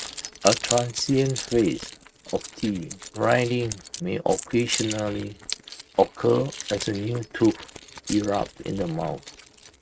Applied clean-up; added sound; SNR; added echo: neural mask model RNNoise.